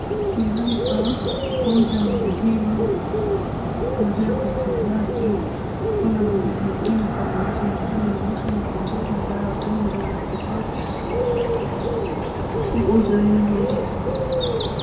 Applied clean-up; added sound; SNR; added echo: none; Bird; -1 dB; reverberation time 0.6 s.